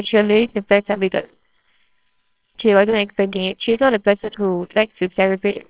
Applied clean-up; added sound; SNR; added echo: neural separator model SepFormer WHAMR!.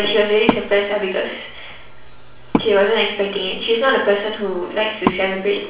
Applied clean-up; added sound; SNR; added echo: none; Wood; 9 dB; reverberation time 0.5 s.